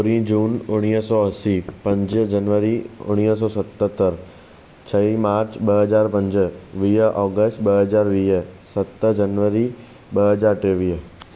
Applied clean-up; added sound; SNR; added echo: none; Knock; 16 dB; none.